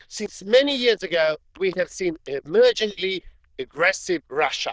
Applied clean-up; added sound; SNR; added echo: neural diffusion model UNIVERSE++.